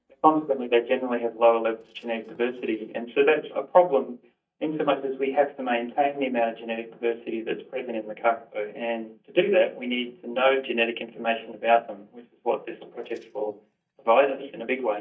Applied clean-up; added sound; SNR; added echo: neural mask model DeepFilterNet 3.